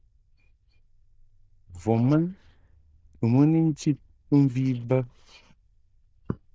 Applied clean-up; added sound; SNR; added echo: neural diffusion model UNIVERSE++.